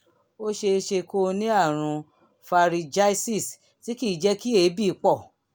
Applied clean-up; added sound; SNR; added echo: none; none; none; none.